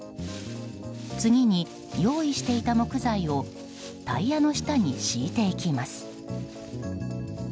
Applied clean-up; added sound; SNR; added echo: none; none; none; none.